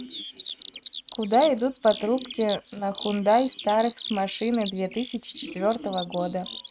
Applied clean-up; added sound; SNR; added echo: neural mask model RNNoise.